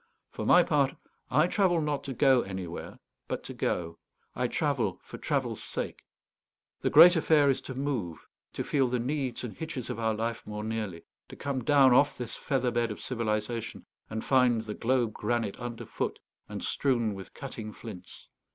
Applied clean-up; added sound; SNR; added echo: none; none; none; none.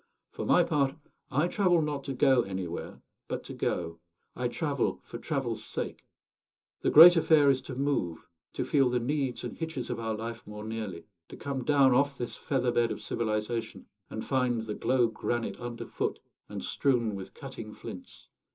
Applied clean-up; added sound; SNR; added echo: none; none; none; reverberation time 0.2 s.